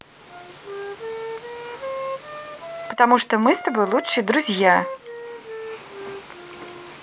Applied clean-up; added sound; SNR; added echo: none; Wind instrument, woodwind instrument; 10 dB; none.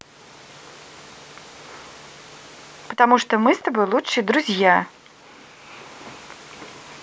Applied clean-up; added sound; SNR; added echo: none; none; none; none.